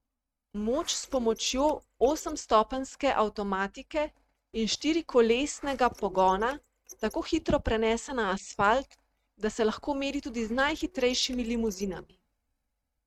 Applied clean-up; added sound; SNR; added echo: neural mask model RNNoise.